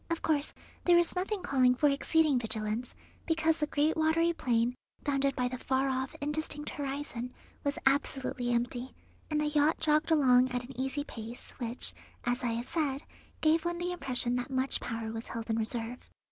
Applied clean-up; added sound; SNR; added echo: none; none; none; none.